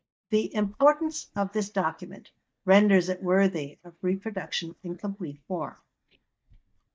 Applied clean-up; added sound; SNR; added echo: neural mask model DeepFilterNet 3.